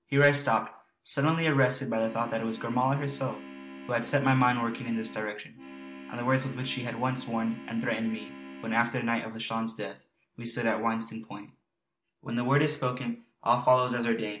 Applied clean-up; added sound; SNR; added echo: none; Organ; 14 dB; none.